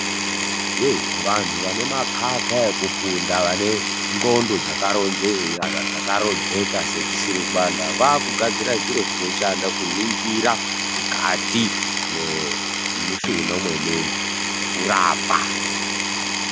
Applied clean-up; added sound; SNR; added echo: none; Power tool; -1 dB; none.